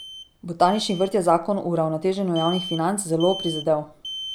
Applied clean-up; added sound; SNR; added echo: none; Alarm; 14 dB; none.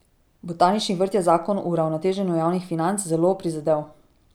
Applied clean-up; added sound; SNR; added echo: none; none; none; none.